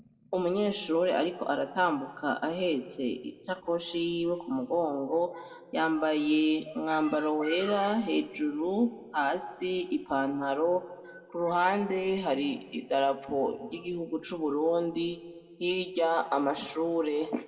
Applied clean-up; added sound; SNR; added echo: none; none; none; reverberation time 1.1 s.